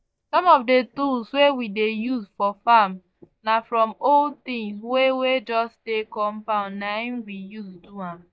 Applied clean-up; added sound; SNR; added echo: neural mask model DeepFilterNet 3.